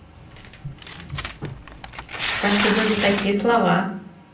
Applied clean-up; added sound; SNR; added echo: none; Tearing; 5 dB; reverberation time 0.6 s.